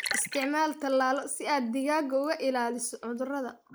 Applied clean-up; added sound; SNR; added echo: neural mask model Resemble Enhance denoiser.